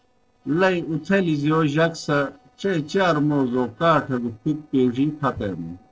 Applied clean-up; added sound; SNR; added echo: neural separator model SepFormer DNS4.